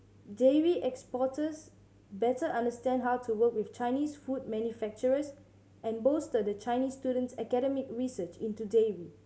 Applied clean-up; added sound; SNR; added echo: none; none; none; none.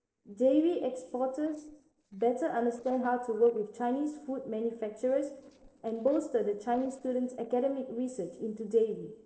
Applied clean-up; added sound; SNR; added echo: neural separator model SepFormer DNS4.